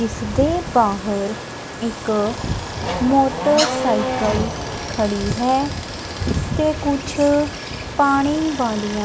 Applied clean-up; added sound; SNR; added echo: none; Stream + Race car, auto racing / Accelerating, revving, vroom; 8 dB; none.